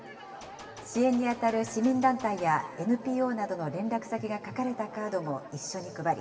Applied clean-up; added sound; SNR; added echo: none; Gunshot, gunfire; 20 dB; reverberation time 3.0 s.